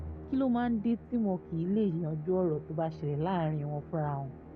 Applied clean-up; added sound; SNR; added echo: none; Musical instrument; 15 dB; none.